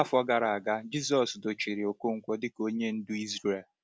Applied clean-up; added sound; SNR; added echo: none; none; none; none.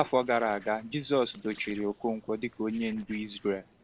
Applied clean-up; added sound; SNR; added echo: neural separator model SepFormer DNS4.